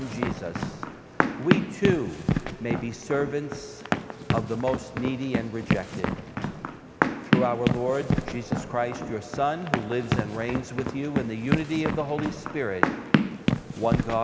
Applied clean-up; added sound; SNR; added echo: none; Run; -1 dB; none.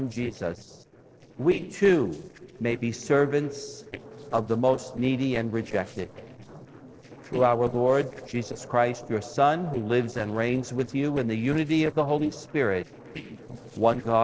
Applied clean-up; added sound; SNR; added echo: neural separator model SepFormer DNS4.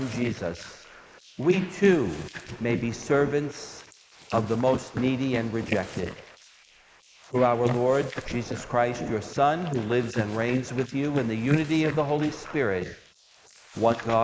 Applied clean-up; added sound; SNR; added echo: neural mask model Resemble Enhance denoiser.